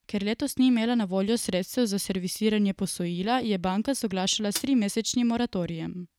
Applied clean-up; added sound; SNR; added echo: none; Hi-hat; 14 dB; none.